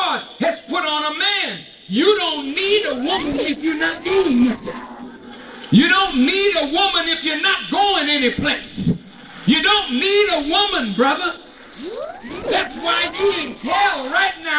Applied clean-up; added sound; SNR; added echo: neural separator model SepFormer DNS4.